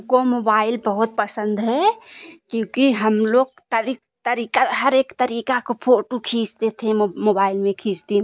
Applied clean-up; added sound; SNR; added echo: none; none; none; none.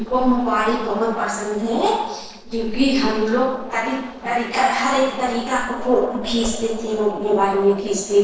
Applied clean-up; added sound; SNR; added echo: neural separator model SepFormer DNS4.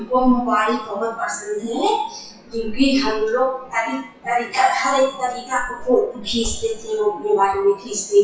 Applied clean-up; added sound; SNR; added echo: classical method WPE with log-MMSE.